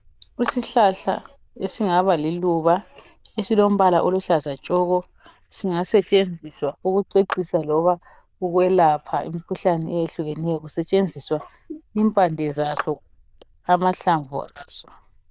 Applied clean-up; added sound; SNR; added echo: neural diffusion model UNIVERSE++.